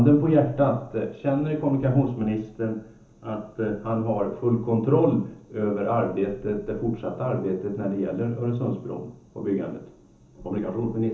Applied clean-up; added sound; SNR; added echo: none; none; none; reverberation time 0.7 s.